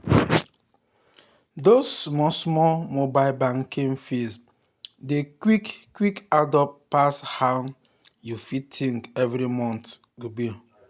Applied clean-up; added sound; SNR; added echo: none; none; none; none.